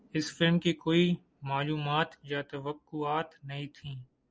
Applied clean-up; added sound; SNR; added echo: none; none; none; none.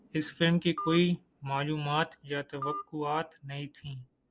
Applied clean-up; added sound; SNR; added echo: none; Telephone; 11 dB; none.